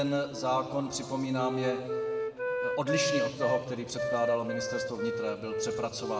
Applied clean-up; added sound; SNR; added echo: none; Wind instrument, woodwind instrument; 1 dB; reverberation time 1.7 s.